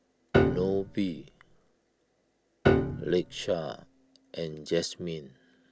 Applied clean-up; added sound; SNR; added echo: none; Piano; -5 dB; none.